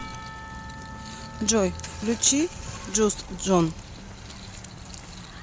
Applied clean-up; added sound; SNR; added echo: none; Church bell / Percussion; 19 dB; none.